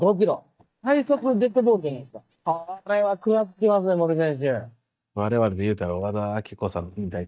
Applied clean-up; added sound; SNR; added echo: neural mask model DeepFilterNet 3.